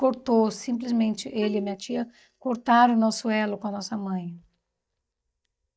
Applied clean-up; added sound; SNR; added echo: neural mask model DeepFilterNet 3.